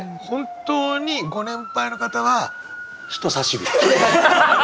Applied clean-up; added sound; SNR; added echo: none; Motor vehicle (road) / Siren; 15 dB; none.